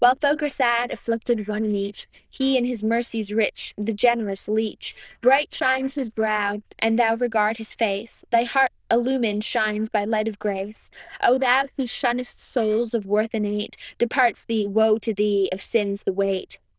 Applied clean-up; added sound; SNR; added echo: neural diffusion model UNIVERSE++.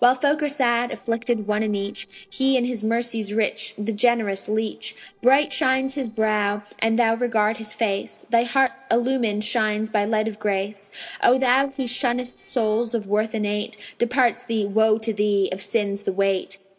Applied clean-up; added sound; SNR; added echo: neural separator model SepFormer DNS4.